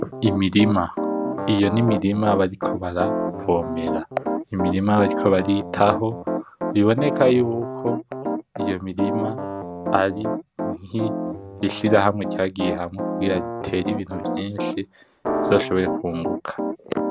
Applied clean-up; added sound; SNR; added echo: none; Piano; 4 dB; none.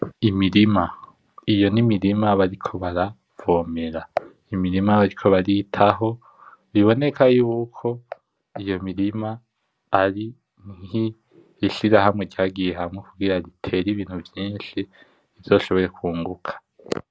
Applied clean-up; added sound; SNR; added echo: none; none; none; none.